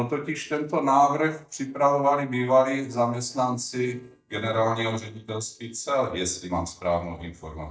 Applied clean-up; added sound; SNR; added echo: neural mask model DeepFilterNet 3.